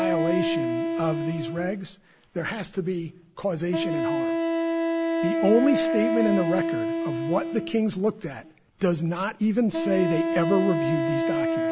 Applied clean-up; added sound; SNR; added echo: none; Wind instrument, woodwind instrument; 0 dB; none.